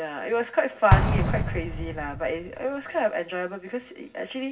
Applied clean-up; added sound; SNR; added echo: none; Explosion; 0 dB; reverberation time 0.4 s.